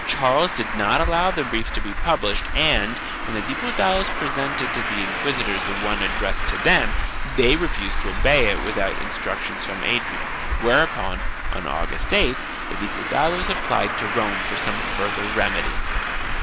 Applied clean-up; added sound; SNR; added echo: none; Traffic noise, roadway noise; 1 dB; none.